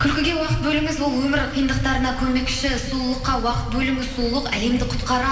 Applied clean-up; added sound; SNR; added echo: none; Bird; 13 dB; reverberation time 2.3 s.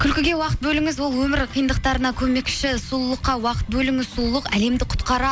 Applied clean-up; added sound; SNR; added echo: none; none; none; none.